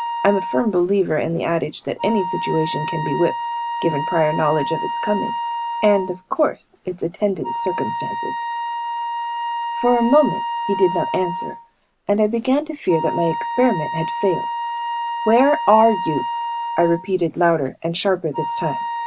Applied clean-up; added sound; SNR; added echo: none; Wind instrument, woodwind instrument; 5 dB; none.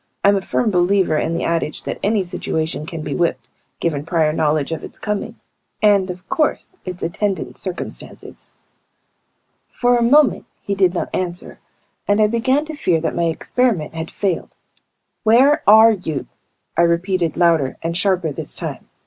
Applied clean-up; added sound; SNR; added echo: none; none; none; none.